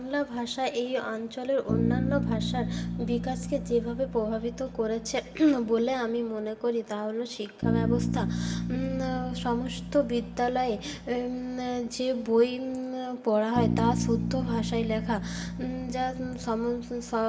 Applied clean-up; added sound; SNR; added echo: none; Bass guitar; 4 dB; reverberation time 0.6 s.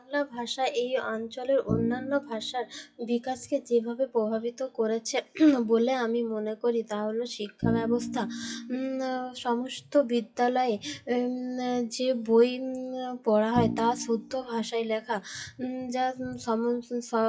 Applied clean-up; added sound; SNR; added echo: classical method WPE with log-MMSE.